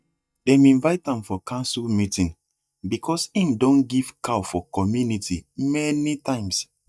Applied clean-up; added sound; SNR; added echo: neural mask model DeepFilterNet 3.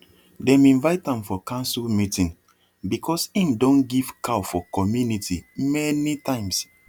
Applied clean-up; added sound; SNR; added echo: none; none; none; none.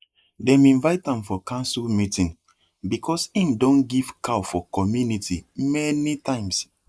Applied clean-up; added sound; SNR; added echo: neural mask model Resemble Enhance denoiser.